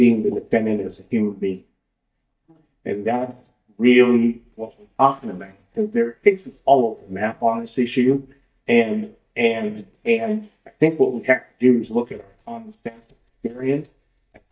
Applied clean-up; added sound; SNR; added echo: neural mask model DeepFilterNet 3.